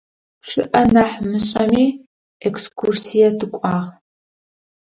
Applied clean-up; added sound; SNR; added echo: none; none; none; none.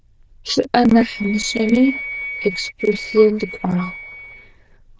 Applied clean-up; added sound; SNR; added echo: neural diffusion model UNIVERSE++.